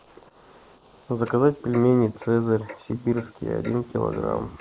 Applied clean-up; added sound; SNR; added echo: neural mask model Resemble Enhance denoiser.